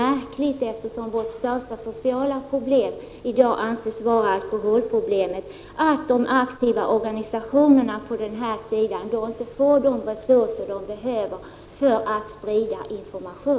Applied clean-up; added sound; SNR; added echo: none; none; none; none.